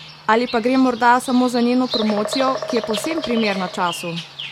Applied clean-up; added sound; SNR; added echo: none; Bird vocalization, bird call, bird song; 10 dB; none.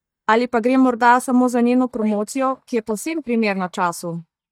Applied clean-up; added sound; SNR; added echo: neural mask model DeepFilterNet 3.